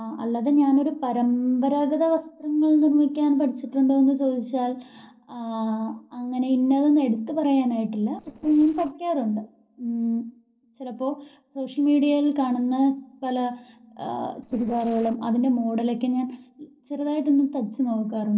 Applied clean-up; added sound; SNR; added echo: neural separator model SepFormer DNS4.